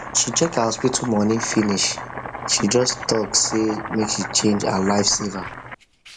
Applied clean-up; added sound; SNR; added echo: none; Domestic sounds, home sounds; 10 dB; none.